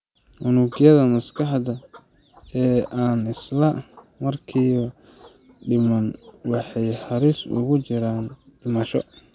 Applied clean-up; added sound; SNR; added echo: none; none; none; none.